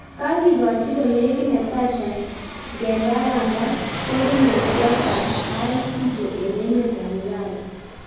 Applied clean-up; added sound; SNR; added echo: none; Fixed-wing aircraft, airplane; 6 dB; reverberation time 1.3 s.